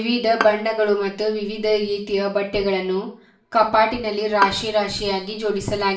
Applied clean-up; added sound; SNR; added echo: none; Bowed string instrument; 11 dB; reverberation time 0.4 s.